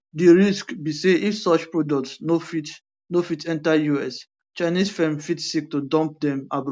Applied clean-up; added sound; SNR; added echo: none; none; none; none.